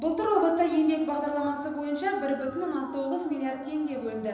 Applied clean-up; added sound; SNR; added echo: none; Musical instrument; 19 dB; reverberation time 0.9 s.